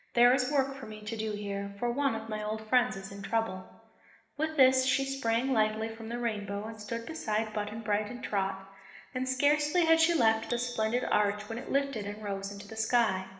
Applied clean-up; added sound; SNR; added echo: none; Bicycle bell; 19 dB; reverberation time 1.1 s.